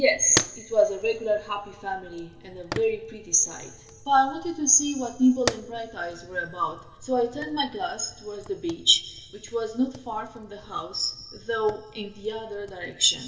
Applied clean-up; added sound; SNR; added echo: none; Fire; 13 dB; reverberation time 2.7 s.